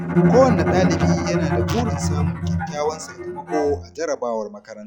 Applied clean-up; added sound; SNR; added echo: classical method log-MMSE.